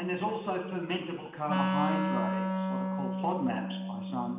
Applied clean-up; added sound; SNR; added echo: none; Wind instrument, woodwind instrument; -1 dB; reverberation time 1.1 s.